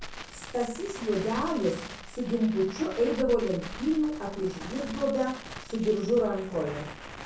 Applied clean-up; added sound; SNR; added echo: none; Crackle; 12 dB; reverberation time 0.5 s.